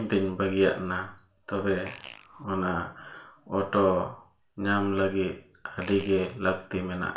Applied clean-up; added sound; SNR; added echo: none; Fart; 17 dB; reverberation time 0.4 s.